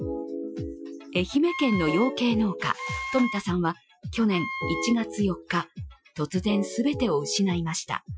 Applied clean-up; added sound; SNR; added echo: classical method Wiener filter.